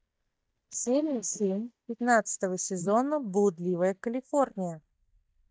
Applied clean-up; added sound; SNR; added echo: neural mask model DeepFilterNet 3.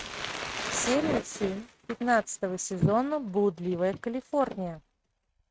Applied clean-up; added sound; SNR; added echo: neural mask model RNNoise.